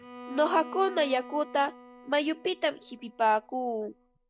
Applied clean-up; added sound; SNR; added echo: none; Bowed string instrument; 17 dB; none.